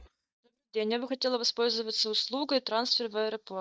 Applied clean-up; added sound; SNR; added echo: neural mask model DeepFilterNet 3.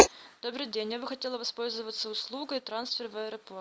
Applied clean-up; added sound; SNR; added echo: none; Writing; -3 dB; none.